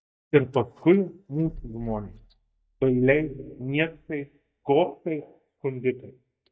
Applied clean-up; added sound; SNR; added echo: neural mask model DeepFilterNet 3.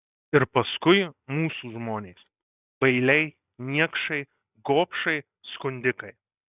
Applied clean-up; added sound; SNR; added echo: none; none; none; none.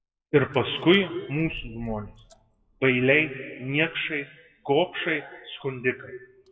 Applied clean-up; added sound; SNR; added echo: classical method WPE with log-MMSE.